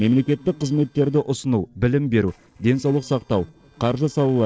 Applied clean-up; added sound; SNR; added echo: neural separator model SepFormer DNS4.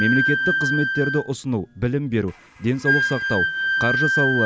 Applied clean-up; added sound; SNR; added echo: none; Wind instrument, woodwind instrument; 0 dB; none.